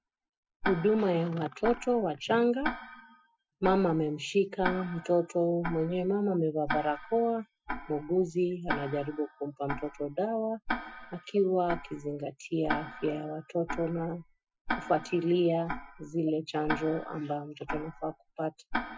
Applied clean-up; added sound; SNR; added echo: classical method Wiener filter.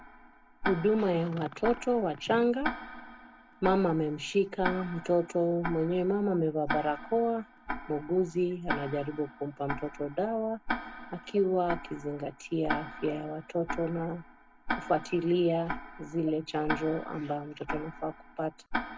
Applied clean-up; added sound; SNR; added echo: none; Tick-tock; 9 dB; none.